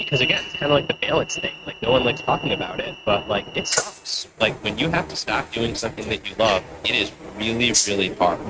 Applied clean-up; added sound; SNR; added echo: neural mask model RNNoise.